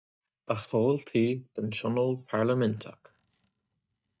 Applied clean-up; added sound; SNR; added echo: neural mask model DeepFilterNet 3.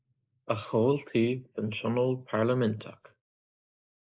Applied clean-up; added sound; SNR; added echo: neural mask model Resemble Enhance denoiser.